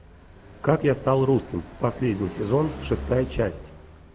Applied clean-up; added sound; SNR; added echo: none; Car passing by; 14 dB; none.